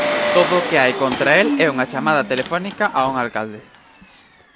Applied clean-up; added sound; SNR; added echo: none; Engine; 5 dB; none.